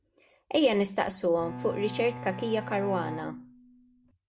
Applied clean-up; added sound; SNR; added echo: none; Bowed string instrument; 10 dB; none.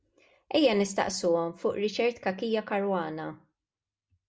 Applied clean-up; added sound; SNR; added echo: none; none; none; none.